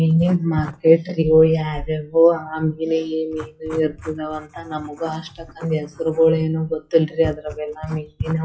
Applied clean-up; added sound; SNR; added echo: classical method WPE with log-MMSE.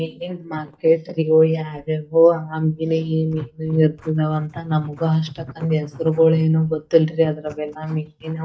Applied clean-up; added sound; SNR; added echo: neural mask model DeepFilterNet 3.